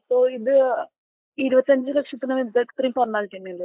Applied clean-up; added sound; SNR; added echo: neural mask model Resemble Enhance denoiser.